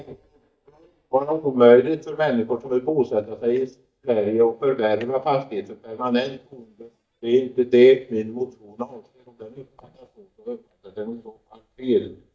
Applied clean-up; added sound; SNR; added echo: neural mask model DeepFilterNet 3.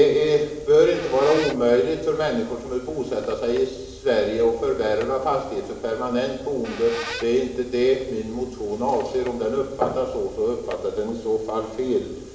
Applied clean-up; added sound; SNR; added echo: none; Squeak; 19 dB; reverberation time 1.1 s.